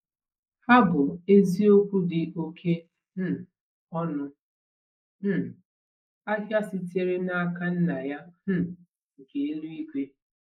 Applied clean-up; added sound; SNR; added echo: neural mask model Resemble Enhance denoiser.